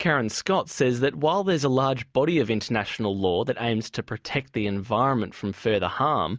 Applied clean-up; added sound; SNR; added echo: none; none; none; none.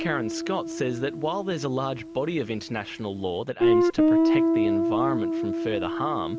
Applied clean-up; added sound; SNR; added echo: none; Guitar; -4 dB; none.